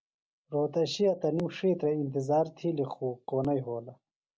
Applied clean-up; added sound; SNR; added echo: none; none; none; none.